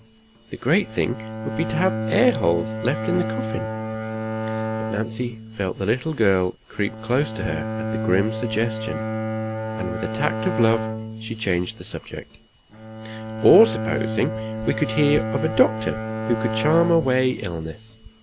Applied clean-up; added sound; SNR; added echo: none; Bowed string instrument; 5 dB; none.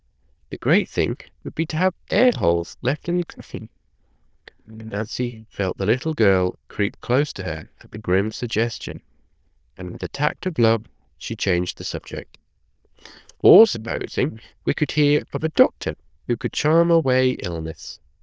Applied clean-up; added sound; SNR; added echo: neural diffusion model UNIVERSE++.